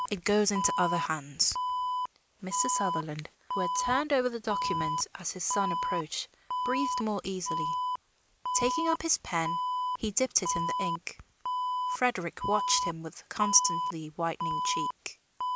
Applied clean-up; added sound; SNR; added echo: none; Alarm; 1 dB; none.